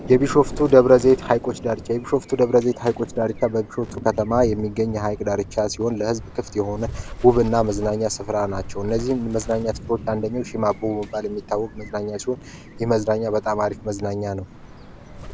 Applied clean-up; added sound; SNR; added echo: none; Thunder + Bird; 14 dB; none.